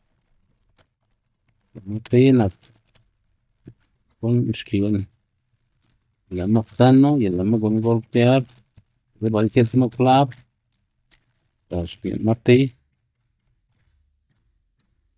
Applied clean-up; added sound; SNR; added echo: neural mask model DeepFilterNet 3.